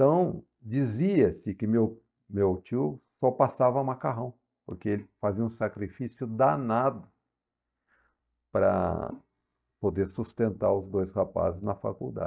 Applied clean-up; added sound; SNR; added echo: neural mask model DeepFilterNet 3.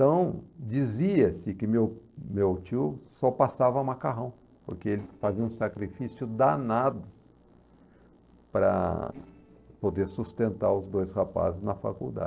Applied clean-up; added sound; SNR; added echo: neural separator model SepFormer DNS4.